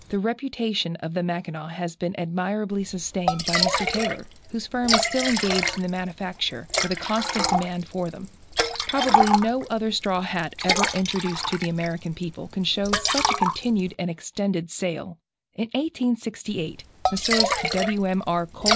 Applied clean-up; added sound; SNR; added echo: none; Liquid; 1 dB; none.